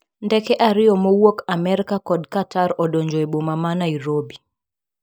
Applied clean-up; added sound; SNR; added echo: none; none; none; none.